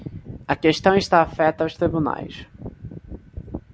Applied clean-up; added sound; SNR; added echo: none; none; none; none.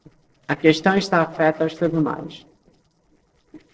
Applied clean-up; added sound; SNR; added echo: neural separator model SepFormer DNS4.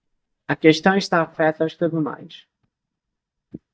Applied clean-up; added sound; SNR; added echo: neural mask model DeepFilterNet 3.